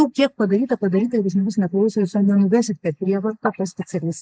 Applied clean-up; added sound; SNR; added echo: neural mask model Resemble Enhance denoiser.